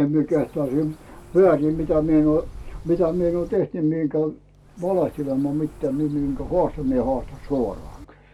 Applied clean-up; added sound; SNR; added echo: none; Bird; 16 dB; none.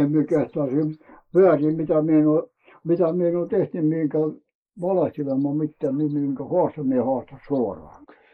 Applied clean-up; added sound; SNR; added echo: neural mask model Resemble Enhance denoiser.